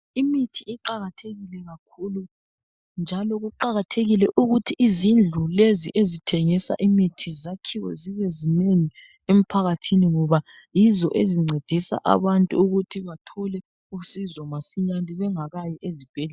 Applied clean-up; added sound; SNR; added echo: neural mask model Resemble Enhance denoiser.